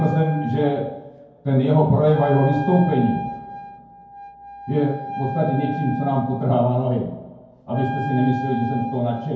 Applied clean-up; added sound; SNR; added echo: none; Wind instrument, woodwind instrument; 10 dB; reverberation time 0.9 s.